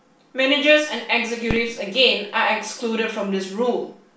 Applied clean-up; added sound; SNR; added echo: none; Fireworks; 15 dB; reverberation time 0.4 s.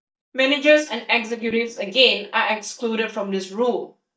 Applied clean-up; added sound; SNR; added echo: neural mask model DeepFilterNet 3.